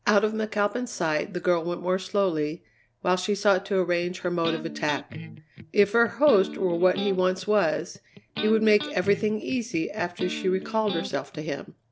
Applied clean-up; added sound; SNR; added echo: none; Electric guitar; 12 dB; none.